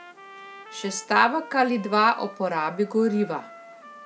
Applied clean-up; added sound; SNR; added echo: none; Trumpet; 19 dB; none.